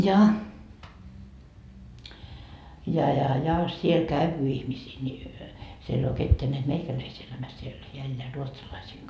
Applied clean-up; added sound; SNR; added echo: none; none; none; none.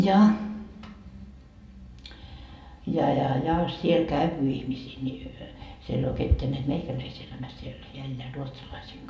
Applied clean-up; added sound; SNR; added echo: none; none; none; reverberation time 0.9 s.